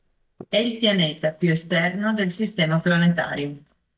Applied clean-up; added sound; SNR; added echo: neural mask model DeepFilterNet 3.